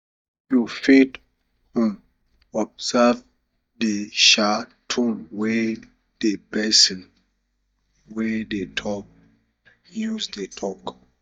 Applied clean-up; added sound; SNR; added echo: neural mask model DeepFilterNet 3.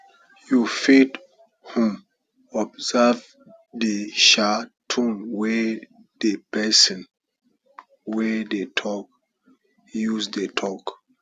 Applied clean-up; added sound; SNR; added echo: none; none; none; none.